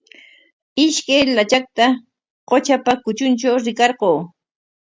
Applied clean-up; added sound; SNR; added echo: none; none; none; none.